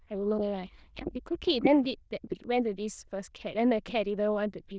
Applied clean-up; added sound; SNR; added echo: neural diffusion model UNIVERSE++.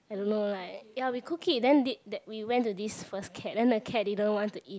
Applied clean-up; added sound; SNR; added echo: none; none; none; none.